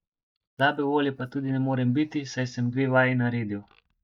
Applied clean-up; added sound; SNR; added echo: neural mask model DeepFilterNet 3.